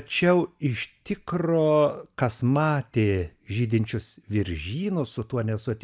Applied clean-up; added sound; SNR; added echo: none; none; none; none.